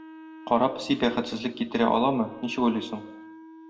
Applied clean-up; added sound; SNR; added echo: none; Wind instrument, woodwind instrument; 18 dB; reverberation time 0.8 s.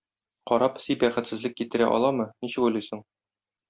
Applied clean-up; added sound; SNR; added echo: none; none; none; none.